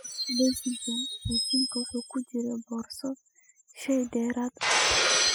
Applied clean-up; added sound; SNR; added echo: classical method spectral subtraction.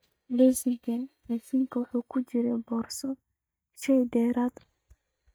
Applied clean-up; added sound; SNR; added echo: neural mask model DeepFilterNet 3.